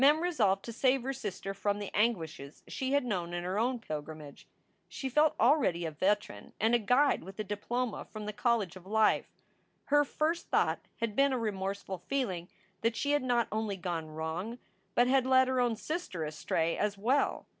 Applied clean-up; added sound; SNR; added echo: none; none; none; none.